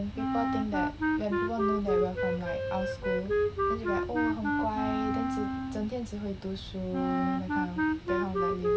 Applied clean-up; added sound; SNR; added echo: none; Wind instrument, woodwind instrument; -4 dB; none.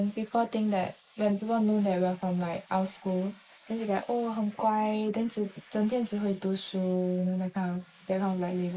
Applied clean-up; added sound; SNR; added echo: neural mask model Resemble Enhance denoiser.